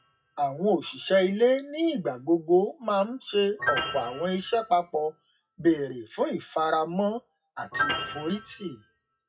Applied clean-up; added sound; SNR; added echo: classical method WPE with log-MMSE.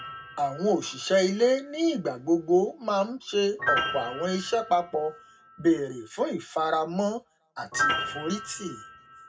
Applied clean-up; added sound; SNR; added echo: none; Piano; 8 dB; reverberation time 0.2 s.